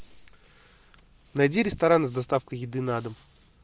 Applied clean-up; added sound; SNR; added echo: none; none; none; none.